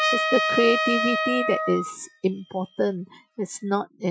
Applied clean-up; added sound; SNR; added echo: classical method Wiener filter.